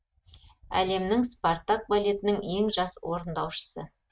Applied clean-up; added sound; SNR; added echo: neural mask model RNNoise.